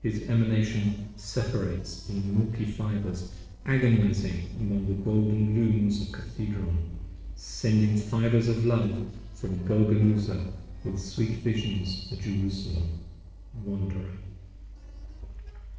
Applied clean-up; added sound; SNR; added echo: neural separator model SepFormer DNS4.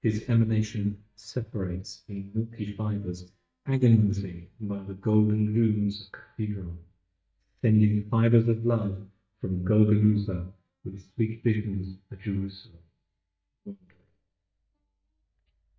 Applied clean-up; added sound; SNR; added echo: neural mask model DeepFilterNet 3.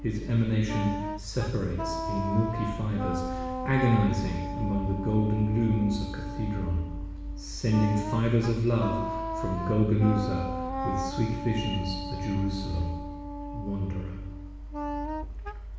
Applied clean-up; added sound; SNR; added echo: none; Wind instrument, woodwind instrument; 8 dB; reverberation time 1.2 s.